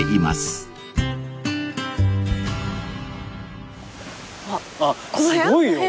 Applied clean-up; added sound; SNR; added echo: none; none; none; none.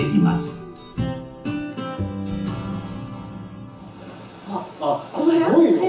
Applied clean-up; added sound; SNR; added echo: none; none; none; reverberation time 0.7 s.